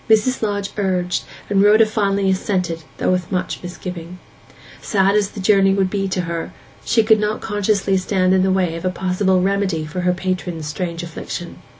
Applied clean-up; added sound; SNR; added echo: none; none; none; none.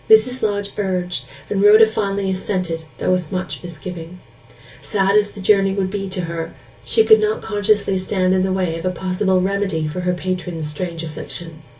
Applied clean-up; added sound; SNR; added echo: none; none; none; reverberation time 0.2 s.